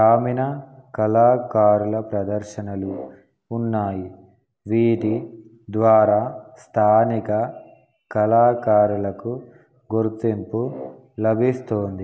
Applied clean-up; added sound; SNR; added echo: none; Brass instrument; 19 dB; none.